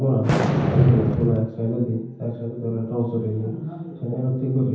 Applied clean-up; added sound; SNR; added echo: none; Fireworks; -4 dB; reverberation time 0.9 s.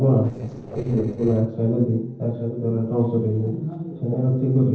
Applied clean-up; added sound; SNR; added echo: neural separator model SepFormer DNS4.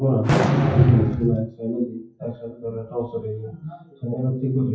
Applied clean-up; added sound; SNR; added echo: classical method WPE with log-MMSE.